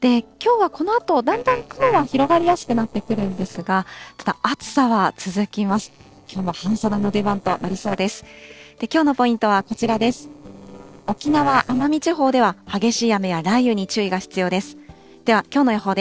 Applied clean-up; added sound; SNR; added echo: neural separator model SepFormer DNS4.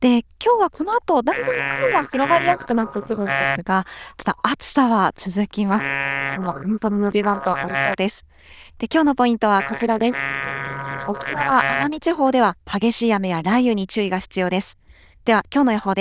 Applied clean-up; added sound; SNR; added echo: neural diffusion model UNIVERSE++.